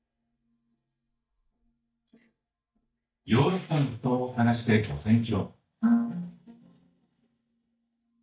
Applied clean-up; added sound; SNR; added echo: neural mask model DeepFilterNet 3.